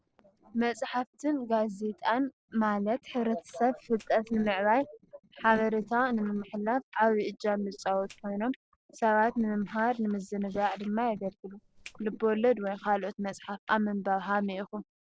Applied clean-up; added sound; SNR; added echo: neural separator model SepFormer DNS4.